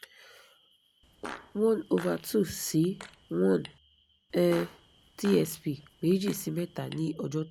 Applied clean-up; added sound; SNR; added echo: none; Fart; 17 dB; none.